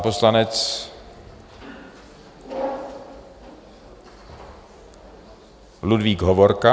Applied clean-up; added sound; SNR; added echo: none; none; none; none.